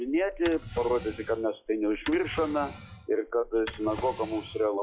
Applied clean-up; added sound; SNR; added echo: classical method log-MMSE.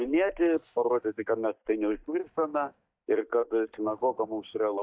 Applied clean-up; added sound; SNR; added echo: neural mask model DeepFilterNet 3.